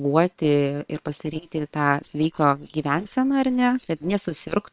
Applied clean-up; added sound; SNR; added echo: neural separator model SepFormer WHAM!.